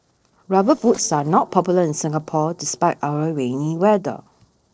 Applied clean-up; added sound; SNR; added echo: neural separator model SepFormer DNS4.